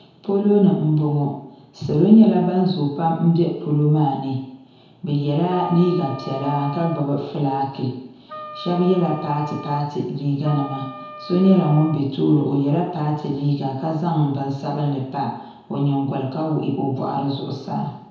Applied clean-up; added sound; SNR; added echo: none; Wind instrument, woodwind instrument; 17 dB; reverberation time 1.0 s.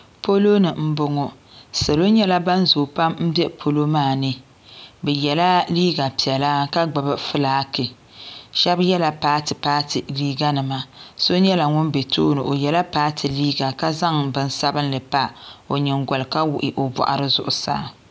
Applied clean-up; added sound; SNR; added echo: none; none; none; none.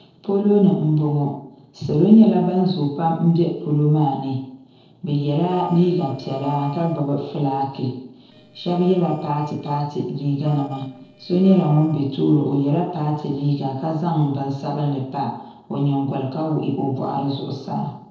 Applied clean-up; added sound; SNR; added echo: neural separator model SepFormer DNS4.